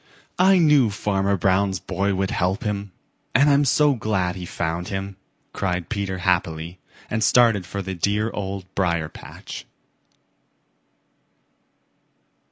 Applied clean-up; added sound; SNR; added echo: none; none; none; none.